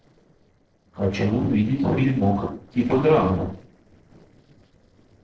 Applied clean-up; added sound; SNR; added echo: neural separator model SepFormer DNS4.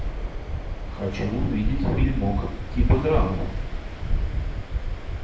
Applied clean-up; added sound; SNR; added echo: none; Waves, surf; -2 dB; reverberation time 0.6 s.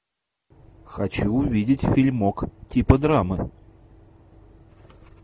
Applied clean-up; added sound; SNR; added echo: none; none; none; none.